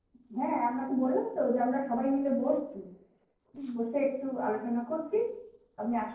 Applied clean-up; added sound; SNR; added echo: neural separator model SepFormer DNS4.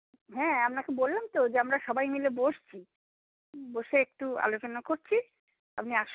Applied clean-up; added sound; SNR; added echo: none; none; none; none.